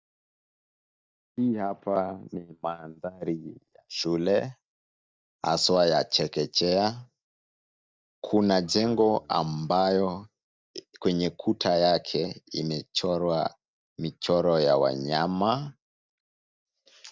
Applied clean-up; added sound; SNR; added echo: neural mask model DeepFilterNet 3.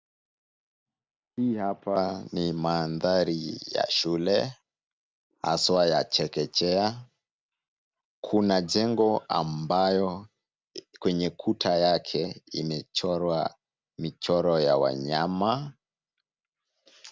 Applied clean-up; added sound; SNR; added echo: none; none; none; none.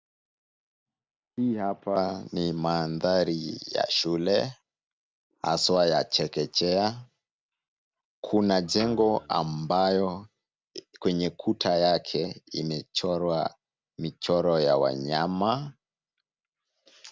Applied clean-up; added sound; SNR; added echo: none; Guitar; 17 dB; none.